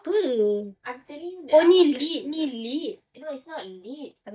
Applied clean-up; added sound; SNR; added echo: neural mask model DeepFilterNet 3.